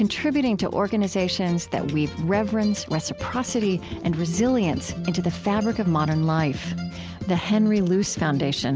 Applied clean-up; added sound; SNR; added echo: none; none; none; none.